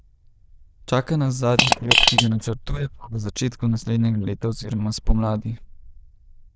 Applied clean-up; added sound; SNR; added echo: neural diffusion model UNIVERSE++.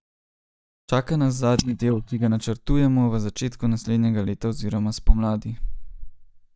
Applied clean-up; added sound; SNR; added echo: neural mask model DeepFilterNet 3.